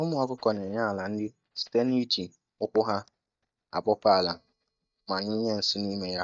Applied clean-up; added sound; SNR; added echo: neural mask model DeepFilterNet 3.